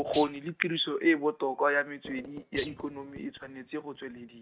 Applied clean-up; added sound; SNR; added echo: neural mask model RNNoise.